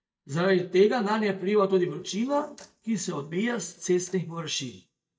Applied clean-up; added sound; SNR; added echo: neural mask model DeepFilterNet 3.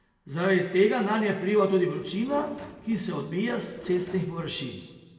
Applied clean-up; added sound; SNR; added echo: none; Drawer open or close; 20 dB; reverberation time 1.6 s.